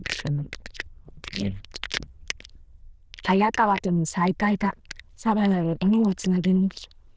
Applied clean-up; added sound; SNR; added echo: neural diffusion model UNIVERSE++.